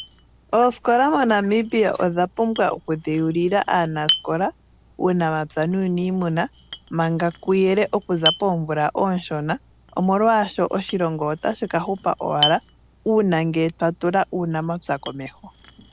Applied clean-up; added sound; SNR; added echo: none; Chink, clink; 12 dB; none.